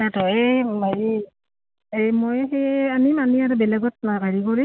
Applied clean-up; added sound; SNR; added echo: none; none; none; none.